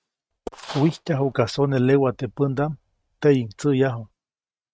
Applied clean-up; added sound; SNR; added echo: neural mask model RNNoise.